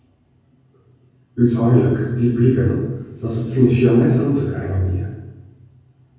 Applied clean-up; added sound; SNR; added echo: none; none; none; reverberation time 1.3 s.